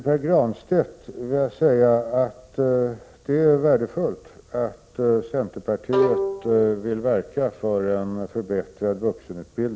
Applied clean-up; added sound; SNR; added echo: none; Bowed string instrument; 7 dB; none.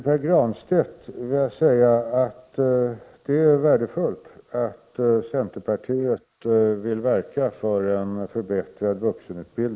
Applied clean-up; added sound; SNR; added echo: neural mask model Resemble Enhance denoiser.